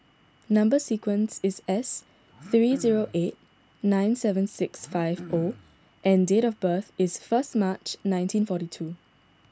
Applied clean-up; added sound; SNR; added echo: none; Cough; 18 dB; none.